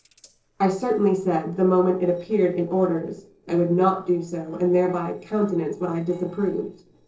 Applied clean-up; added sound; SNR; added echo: neural separator model SepFormer DNS4.